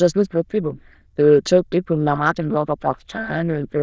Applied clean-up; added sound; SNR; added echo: neural diffusion model UNIVERSE++.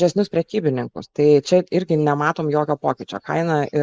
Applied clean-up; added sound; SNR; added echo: neural mask model Resemble Enhance denoiser.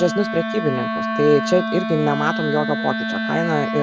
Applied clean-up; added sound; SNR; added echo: none; Wind instrument, woodwind instrument; 3 dB; none.